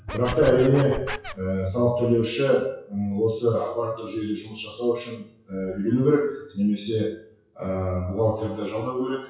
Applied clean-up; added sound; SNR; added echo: classical method WPE with log-MMSE.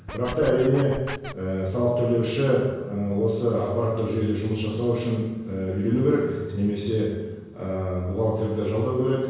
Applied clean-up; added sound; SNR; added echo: none; Scratching (performance technique); 11 dB; reverberation time 1.0 s.